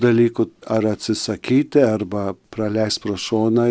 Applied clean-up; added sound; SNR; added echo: none; none; none; none.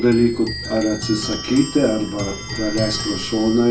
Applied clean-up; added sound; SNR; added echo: none; Clock; 9 dB; reverberation time 0.2 s.